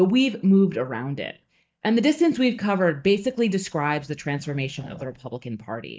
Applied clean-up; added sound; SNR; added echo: neural mask model DeepFilterNet 3.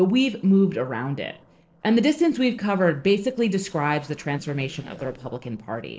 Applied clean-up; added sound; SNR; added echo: neural separator model SepFormer DNS4.